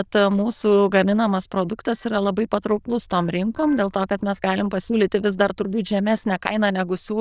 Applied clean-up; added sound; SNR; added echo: neural diffusion model UNIVERSE++.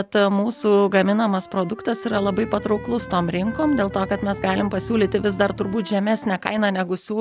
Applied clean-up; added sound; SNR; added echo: none; Engine + Wind instrument, woodwind instrument; 15 dB; none.